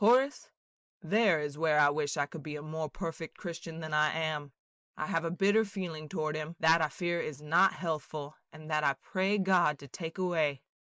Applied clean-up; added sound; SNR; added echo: neural mask model Resemble Enhance denoiser.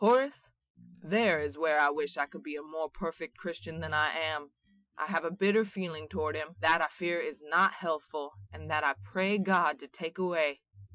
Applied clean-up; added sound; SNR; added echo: classical method Wiener filter.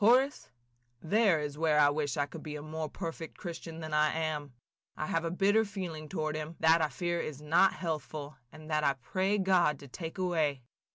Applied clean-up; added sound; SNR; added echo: none; none; none; none.